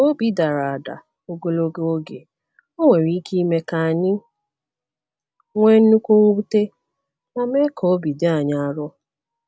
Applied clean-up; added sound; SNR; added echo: none; none; none; none.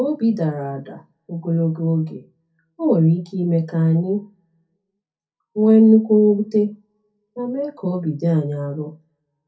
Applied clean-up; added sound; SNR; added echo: none; none; none; reverberation time 0.3 s.